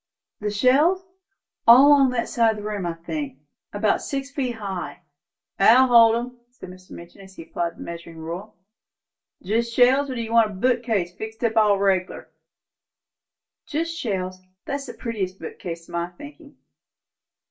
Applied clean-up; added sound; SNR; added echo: none; none; none; reverberation time 0.2 s.